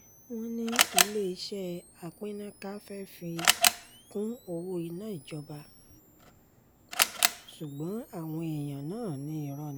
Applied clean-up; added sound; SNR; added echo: none; Camera; -4 dB; none.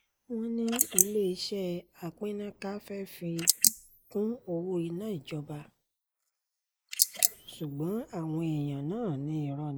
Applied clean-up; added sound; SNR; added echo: neural mask model Resemble Enhance denoiser.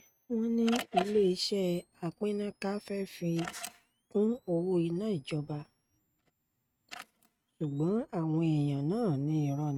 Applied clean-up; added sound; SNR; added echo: neural mask model RNNoise.